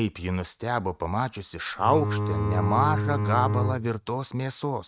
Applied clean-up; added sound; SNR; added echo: neural mask model RNNoise.